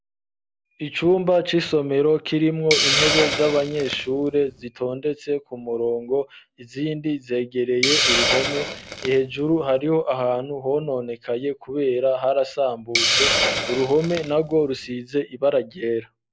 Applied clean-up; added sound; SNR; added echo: none; Hiss; 5 dB; none.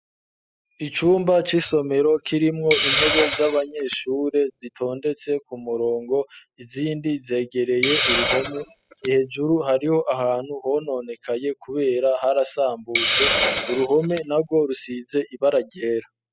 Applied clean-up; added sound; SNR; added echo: classical method spectral subtraction.